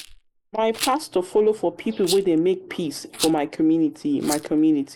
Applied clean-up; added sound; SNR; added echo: neural mask model Resemble Enhance denoiser.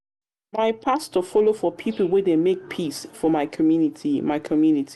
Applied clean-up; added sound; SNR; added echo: none; none; none; none.